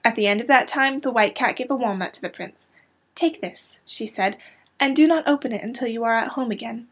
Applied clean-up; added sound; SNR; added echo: none; none; none; none.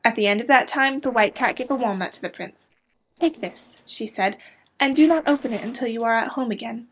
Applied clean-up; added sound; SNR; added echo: neural separator model SepFormer DNS4.